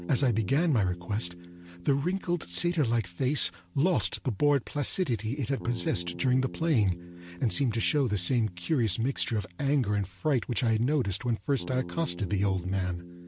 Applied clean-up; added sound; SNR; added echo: none; Bass guitar; 17 dB; none.